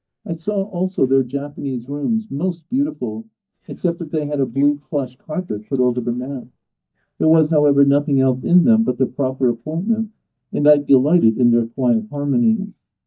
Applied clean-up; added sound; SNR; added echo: neural mask model DeepFilterNet 3.